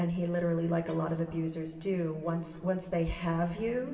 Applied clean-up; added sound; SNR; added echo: none; Bowed string instrument; 19 dB; reverberation time 2.7 s.